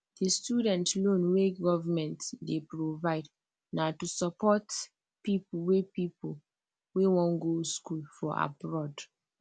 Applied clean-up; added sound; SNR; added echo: none; none; none; none.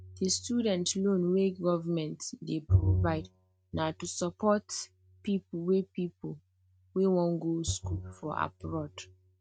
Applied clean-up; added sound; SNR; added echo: neural mask model RNNoise.